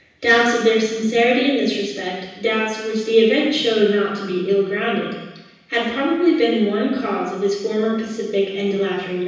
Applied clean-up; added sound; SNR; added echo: none; none; none; reverberation time 1.1 s.